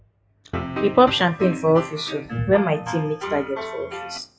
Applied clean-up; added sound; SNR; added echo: classical method WPE with log-MMSE.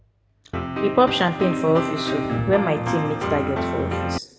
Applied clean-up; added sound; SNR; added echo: none; Piano; 2 dB; reverberation time 1.6 s.